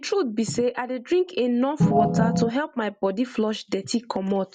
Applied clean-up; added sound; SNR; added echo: none; Organ; -4 dB; none.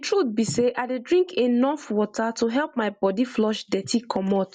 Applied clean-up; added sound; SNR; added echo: none; none; none; none.